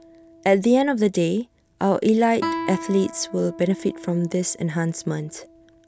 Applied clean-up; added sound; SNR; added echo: none; Guitar; 14 dB; none.